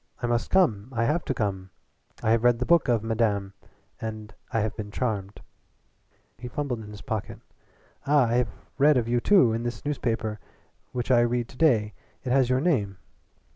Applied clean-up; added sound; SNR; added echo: none; none; none; none.